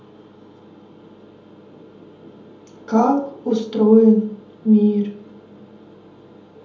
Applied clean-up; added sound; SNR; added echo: none; none; none; reverberation time 0.7 s.